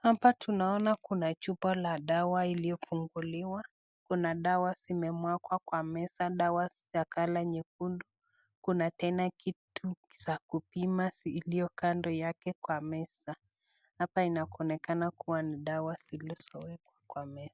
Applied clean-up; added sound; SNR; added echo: none; none; none; none.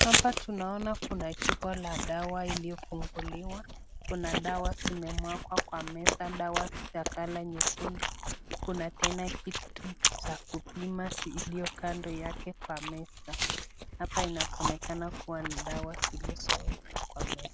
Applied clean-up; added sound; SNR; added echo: none; Chewing, mastication; -3 dB; none.